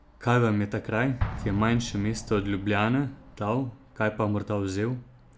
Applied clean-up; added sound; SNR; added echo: none; Explosion; 13 dB; none.